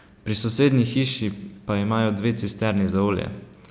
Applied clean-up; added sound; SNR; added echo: none; none; none; none.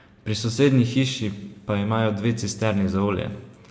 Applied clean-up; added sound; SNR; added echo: none; none; none; reverberation time 0.6 s.